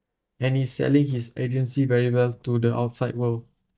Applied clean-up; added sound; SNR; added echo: neural mask model DeepFilterNet 3.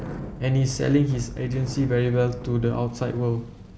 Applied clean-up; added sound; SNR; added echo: none; Bicycle; 14 dB; none.